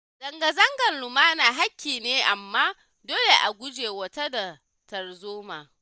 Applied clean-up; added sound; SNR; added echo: none; none; none; none.